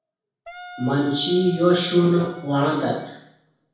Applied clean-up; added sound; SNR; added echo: none; Wind instrument, woodwind instrument; 19 dB; reverberation time 0.7 s.